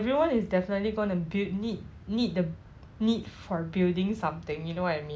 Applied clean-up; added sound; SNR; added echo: none; none; none; none.